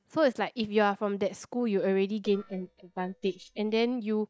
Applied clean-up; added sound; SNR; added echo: neural mask model DeepFilterNet 3.